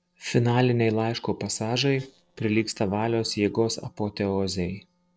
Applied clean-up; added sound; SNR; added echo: neural separator model SepFormer DNS4.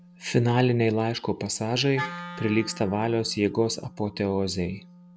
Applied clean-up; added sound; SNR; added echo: none; Wind instrument, woodwind instrument; 16 dB; none.